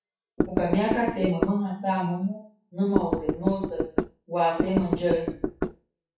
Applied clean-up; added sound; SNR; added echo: classical method WPE with log-MMSE.